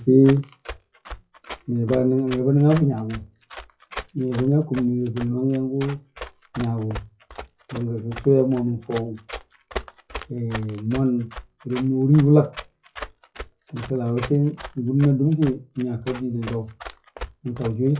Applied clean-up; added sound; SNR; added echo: classical method WPE with log-MMSE.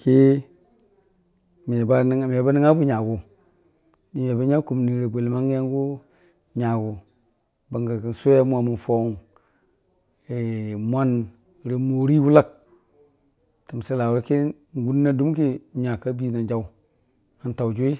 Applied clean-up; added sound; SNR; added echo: none; none; none; none.